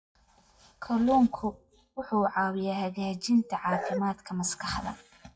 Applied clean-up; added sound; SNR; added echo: classical method WPE with log-MMSE.